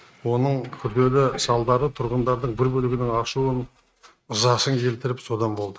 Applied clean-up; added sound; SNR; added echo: neural mask model RNNoise.